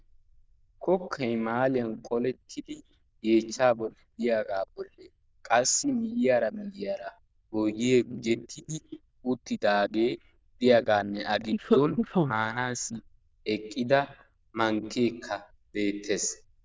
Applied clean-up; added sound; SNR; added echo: neural diffusion model UNIVERSE++.